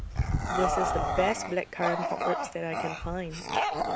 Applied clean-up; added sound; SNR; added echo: none; Bark / Growling; -3 dB; none.